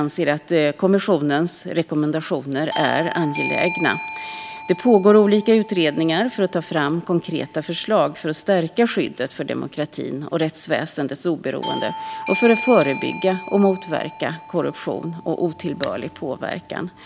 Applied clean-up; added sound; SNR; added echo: none; Bell / Doorbell; 14 dB; none.